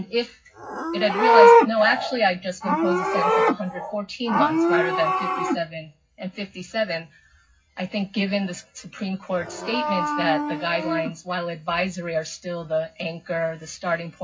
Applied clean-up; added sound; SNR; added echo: classical method WPE with log-MMSE.